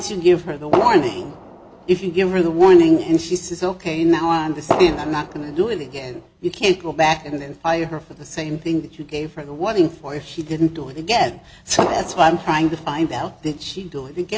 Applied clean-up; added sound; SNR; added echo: none; Fireworks; 7 dB; none.